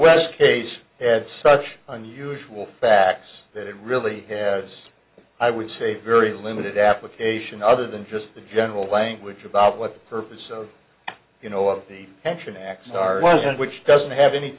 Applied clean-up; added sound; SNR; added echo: none; none; none; none.